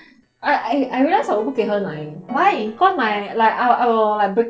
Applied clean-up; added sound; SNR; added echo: neural separator model SepFormer DNS4.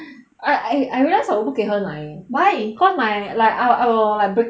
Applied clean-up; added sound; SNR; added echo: none; none; none; none.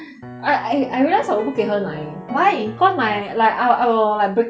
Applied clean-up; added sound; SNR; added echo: none; Piano; 15 dB; none.